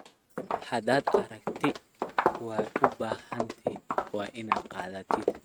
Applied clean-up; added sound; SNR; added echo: neural mask model RNNoise.